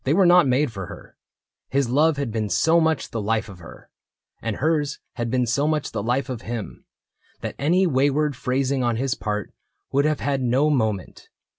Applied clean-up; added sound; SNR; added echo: none; none; none; none.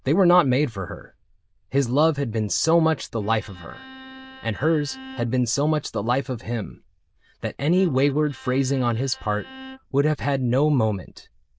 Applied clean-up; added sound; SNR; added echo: neural diffusion model UNIVERSE++.